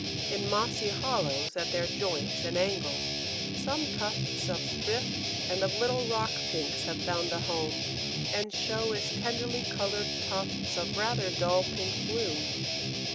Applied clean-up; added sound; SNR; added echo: none; Guitar; -1 dB; none.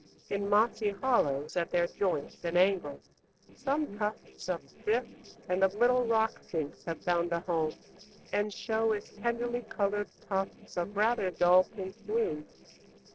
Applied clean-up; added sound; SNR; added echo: neural separator model SepFormer DNS4.